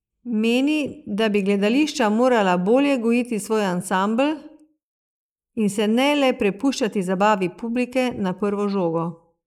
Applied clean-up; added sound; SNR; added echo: neural mask model Resemble Enhance denoiser.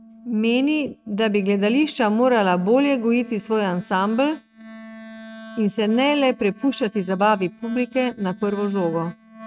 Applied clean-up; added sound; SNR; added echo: neural mask model RNNoise.